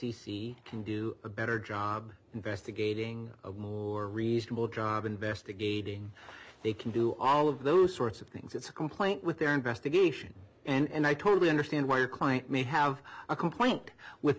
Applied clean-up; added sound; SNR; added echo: none; none; none; none.